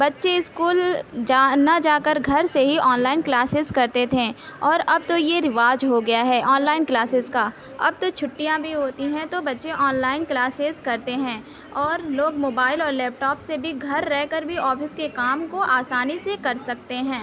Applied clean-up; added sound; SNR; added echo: none; none; none; none.